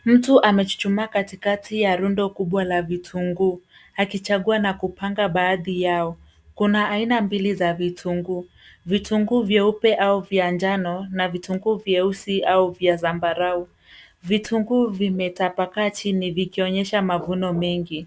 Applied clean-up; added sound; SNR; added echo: none; none; none; none.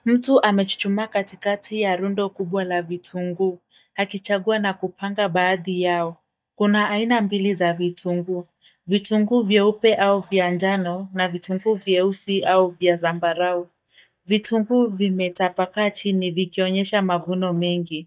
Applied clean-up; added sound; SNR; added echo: neural mask model DeepFilterNet 3.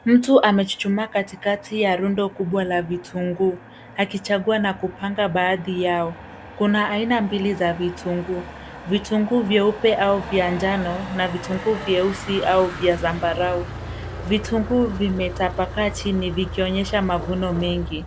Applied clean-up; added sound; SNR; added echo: none; Motor vehicle (road); 13 dB; none.